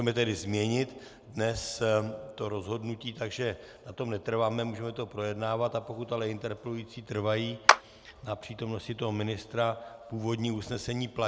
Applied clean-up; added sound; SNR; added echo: none; Clapping; -3 dB; none.